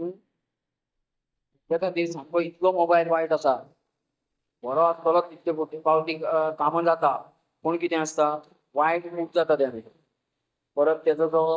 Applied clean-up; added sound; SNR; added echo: neural mask model DeepFilterNet 3.